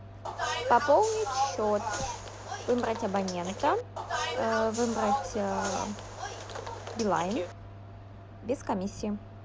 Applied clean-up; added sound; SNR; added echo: none; Bus; 4 dB; none.